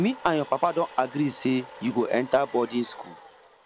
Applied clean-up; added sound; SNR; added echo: none; Domestic sounds, home sounds; 19 dB; none.